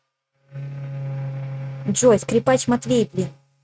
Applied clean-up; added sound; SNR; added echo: neural mask model RNNoise.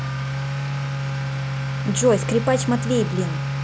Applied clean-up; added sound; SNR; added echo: none; Accelerating, revving, vroom / Motor vehicle (road); 1 dB; none.